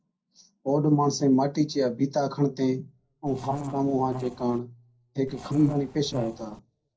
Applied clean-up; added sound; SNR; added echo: neural separator model SepFormer DNS4.